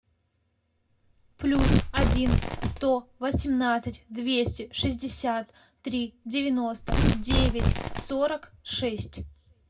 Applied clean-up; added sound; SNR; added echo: none; Tearing; 0 dB; reverberation time 0.2 s.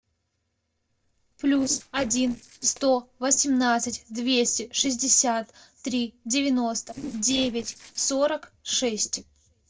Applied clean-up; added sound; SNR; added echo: neural separator model SepFormer DNS4.